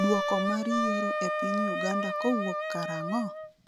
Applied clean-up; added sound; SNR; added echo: none; Wind instrument, woodwind instrument; 0 dB; none.